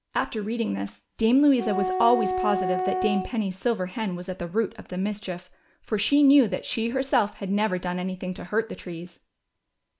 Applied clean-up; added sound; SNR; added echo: none; Wind instrument, woodwind instrument; 3 dB; none.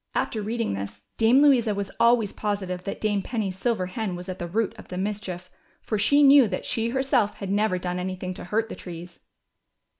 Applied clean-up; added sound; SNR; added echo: none; none; none; none.